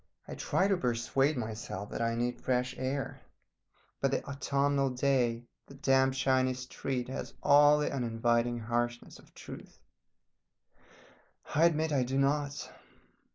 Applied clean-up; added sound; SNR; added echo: none; none; none; none.